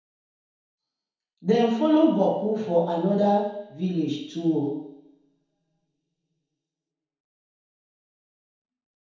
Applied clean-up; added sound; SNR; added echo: none; none; none; reverberation time 2.0 s.